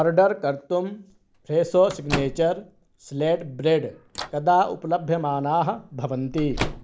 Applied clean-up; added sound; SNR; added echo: none; Microwave oven; 13 dB; none.